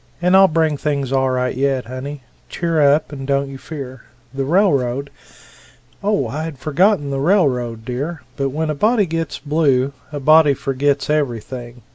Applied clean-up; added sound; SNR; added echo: none; none; none; none.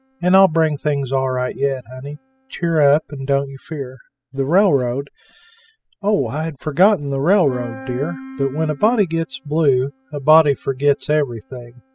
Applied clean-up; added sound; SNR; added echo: classical method spectral subtraction.